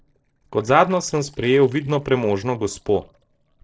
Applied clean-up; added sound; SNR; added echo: neural separator model SepFormer DNS4.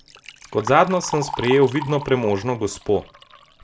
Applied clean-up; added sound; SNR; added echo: none; Liquid; 14 dB; none.